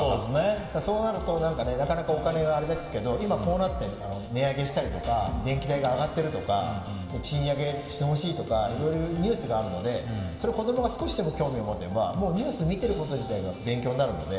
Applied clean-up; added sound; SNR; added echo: none; none; none; reverberation time 2.9 s.